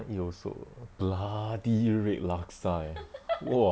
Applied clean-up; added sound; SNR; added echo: none; none; none; none.